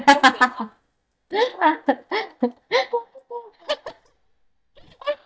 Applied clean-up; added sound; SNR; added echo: neural mask model DeepFilterNet 3.